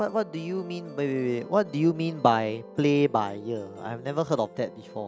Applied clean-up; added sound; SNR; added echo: none; Musical instrument; 17 dB; none.